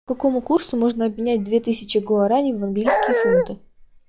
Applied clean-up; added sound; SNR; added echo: classical method log-MMSE.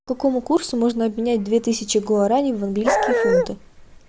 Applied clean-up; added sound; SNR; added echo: none; Dog; -3 dB; none.